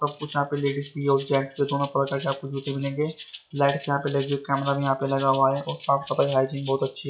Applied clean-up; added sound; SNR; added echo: classical method log-MMSE.